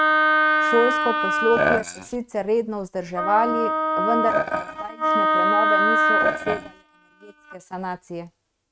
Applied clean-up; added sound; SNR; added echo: neural mask model RNNoise.